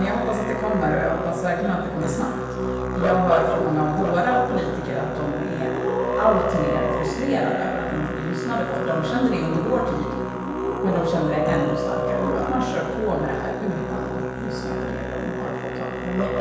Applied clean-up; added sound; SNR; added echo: none; Musical instrument; 2 dB; reverberation time 1.2 s.